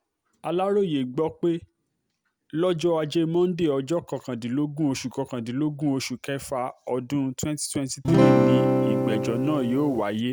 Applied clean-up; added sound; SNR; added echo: none; Acoustic guitar / Strum; -4 dB; none.